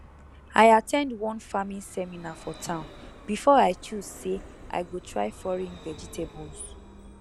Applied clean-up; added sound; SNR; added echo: none; Vehicle; 19 dB; none.